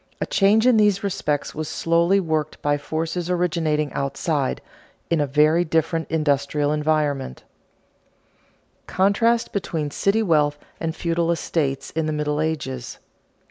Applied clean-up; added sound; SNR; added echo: none; none; none; none.